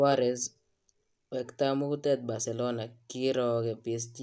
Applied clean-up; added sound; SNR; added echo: none; Bowed string instrument; 19 dB; none.